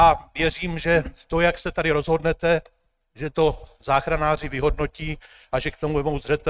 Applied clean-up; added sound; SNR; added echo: neural mask model RNNoise.